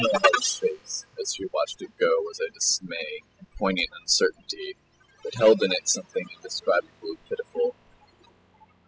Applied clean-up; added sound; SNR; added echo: classical method spectral subtraction.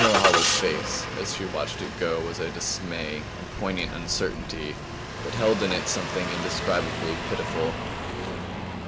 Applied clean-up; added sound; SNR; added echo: none; Engine starting; 0 dB; none.